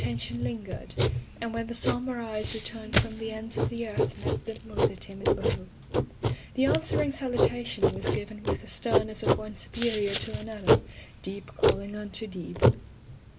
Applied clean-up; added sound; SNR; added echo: none; Writing; -5 dB; none.